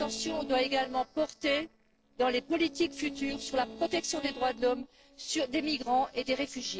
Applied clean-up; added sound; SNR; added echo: neural separator model SepFormer DNS4.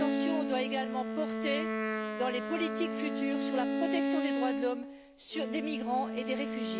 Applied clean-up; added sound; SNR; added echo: none; Wind instrument, woodwind instrument + Bowed string instrument; -2 dB; none.